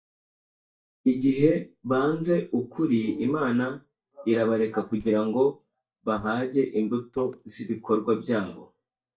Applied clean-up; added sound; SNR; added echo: neural mask model DeepFilterNet 3.